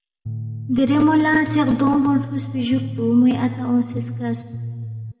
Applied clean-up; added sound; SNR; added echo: none; Bass guitar; 10 dB; reverberation time 1.6 s.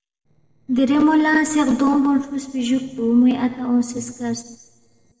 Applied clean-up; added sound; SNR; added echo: neural separator model SepFormer DNS4.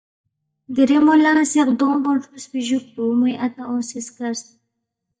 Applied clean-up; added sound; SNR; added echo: neural mask model DeepFilterNet 3.